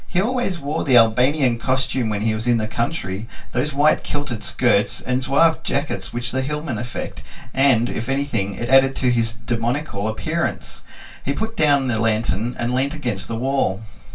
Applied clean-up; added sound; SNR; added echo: none; none; none; reverberation time 0.2 s.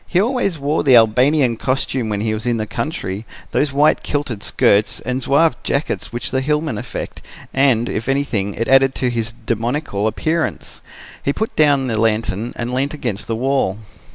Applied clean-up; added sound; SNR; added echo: none; none; none; none.